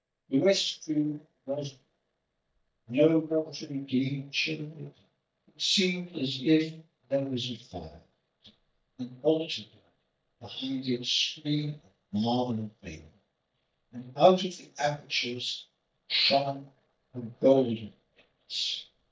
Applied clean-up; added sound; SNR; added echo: neural mask model DeepFilterNet 3.